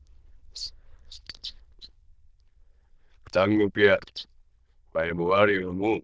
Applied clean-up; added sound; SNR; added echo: neural diffusion model UNIVERSE++.